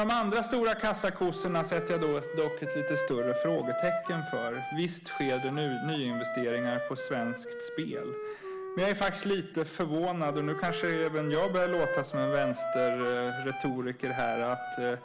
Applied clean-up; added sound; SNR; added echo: none; Wind instrument, woodwind instrument; 5 dB; none.